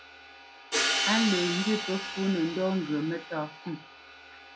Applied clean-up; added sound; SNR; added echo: none; Hi-hat; 3 dB; reverberation time 0.2 s.